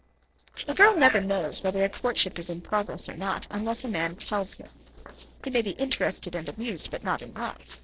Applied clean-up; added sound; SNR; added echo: neural separator model SepFormer DNS4.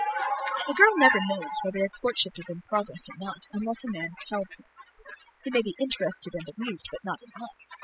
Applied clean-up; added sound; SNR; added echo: classical method spectral subtraction.